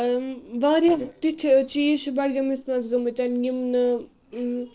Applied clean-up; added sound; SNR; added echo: neural separator model SepFormer DNS4.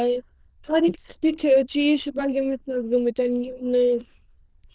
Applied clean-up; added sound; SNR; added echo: neural diffusion model UNIVERSE++.